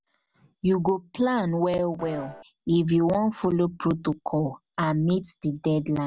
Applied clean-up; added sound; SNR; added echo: none; Piano; 13 dB; none.